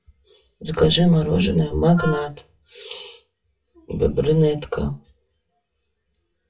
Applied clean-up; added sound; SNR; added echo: classical method WPE with log-MMSE.